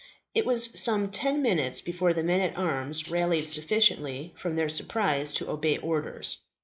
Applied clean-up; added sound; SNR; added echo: neural mask model Resemble Enhance denoiser.